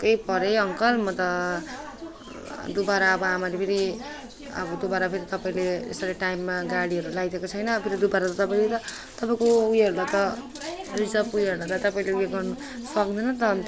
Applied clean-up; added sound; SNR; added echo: none; none; none; none.